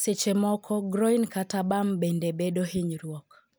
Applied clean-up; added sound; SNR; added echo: none; none; none; none.